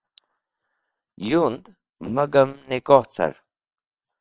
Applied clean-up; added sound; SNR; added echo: neural separator model SepFormer WHAM!.